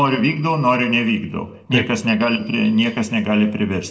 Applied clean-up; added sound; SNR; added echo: neural separator model SepFormer DNS4.